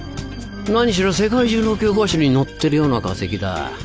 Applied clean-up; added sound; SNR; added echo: none; none; none; none.